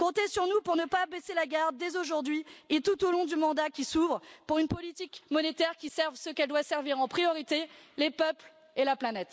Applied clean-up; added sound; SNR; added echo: none; none; none; none.